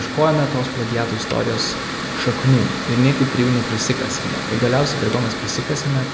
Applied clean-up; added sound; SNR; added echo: none; Mechanical fan; 6 dB; none.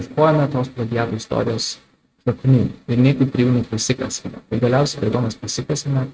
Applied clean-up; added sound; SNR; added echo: neural mask model RNNoise.